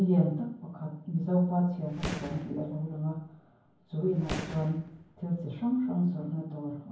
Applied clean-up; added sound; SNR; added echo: none; Fireworks; 12 dB; reverberation time 0.9 s.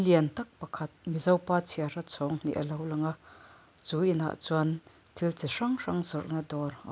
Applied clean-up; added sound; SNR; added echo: none; none; none; none.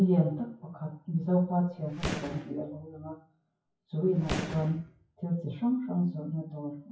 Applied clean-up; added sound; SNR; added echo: classical method WPE with log-MMSE.